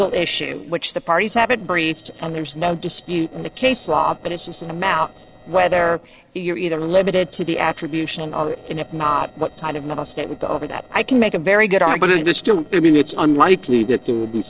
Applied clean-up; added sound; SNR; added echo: neural separator model SepFormer DNS4.